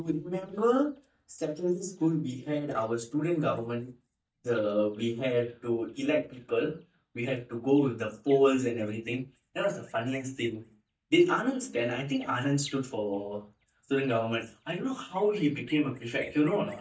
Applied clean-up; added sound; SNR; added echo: neural mask model DeepFilterNet 3.